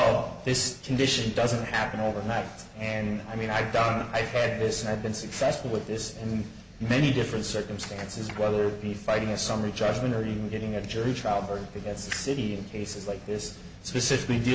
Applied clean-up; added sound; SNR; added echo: none; none; none; none.